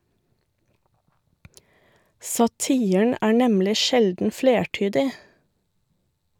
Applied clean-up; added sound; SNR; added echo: none; none; none; none.